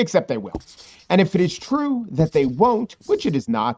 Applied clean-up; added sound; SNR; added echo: neural mask model RNNoise.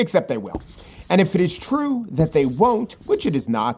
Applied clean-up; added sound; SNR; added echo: none; Writing; 18 dB; none.